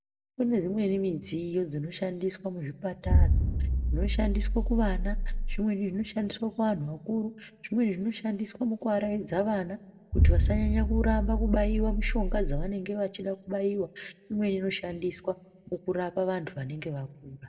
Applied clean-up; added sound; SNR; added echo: none; Explosion; -4 dB; reverberation time 0.8 s.